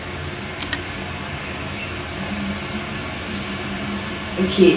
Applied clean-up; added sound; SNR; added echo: none; Telephone; 16 dB; reverberation time 0.9 s.